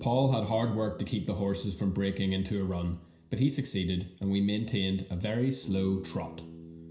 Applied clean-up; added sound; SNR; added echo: none; Bass guitar; 18 dB; reverberation time 0.5 s.